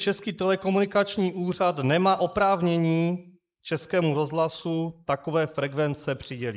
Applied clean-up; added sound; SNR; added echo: neural mask model Resemble Enhance denoiser.